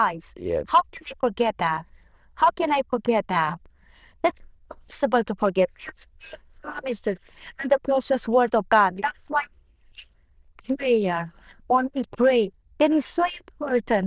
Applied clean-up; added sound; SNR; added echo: neural diffusion model UNIVERSE++.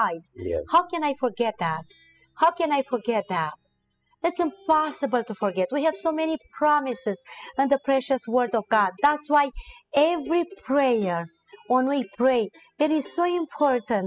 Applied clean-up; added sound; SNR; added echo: classical method spectral subtraction.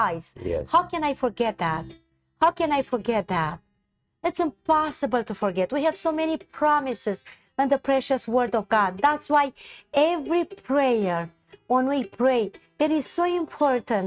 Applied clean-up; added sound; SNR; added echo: neural mask model RNNoise.